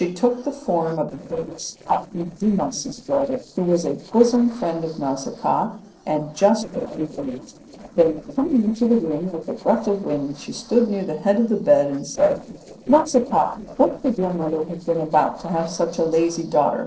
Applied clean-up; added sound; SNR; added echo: neural separator model SepFormer DNS4.